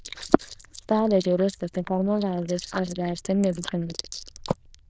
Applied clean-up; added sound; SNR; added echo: neural diffusion model UNIVERSE++.